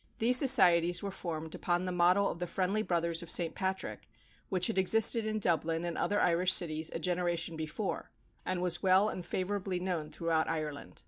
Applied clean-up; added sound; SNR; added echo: none; none; none; none.